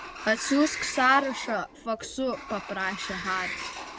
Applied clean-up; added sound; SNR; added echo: none; Sliding door; 10 dB; none.